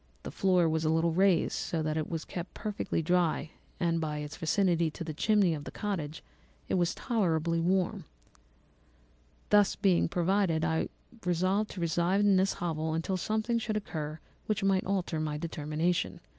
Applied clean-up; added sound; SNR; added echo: none; none; none; none.